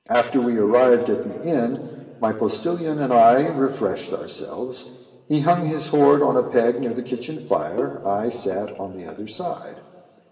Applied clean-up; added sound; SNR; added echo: none; Bowed string instrument; 18 dB; reverberation time 2.4 s.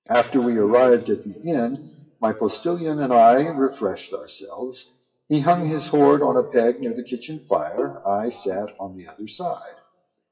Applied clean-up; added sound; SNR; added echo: classical method WPE with log-MMSE.